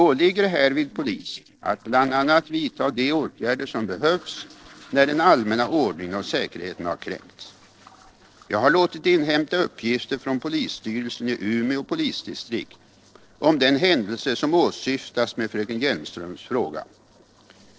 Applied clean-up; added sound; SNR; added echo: neural separator model SepFormer DNS4.